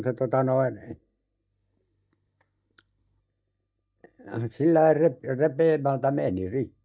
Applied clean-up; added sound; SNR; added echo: neural mask model DeepFilterNet 3.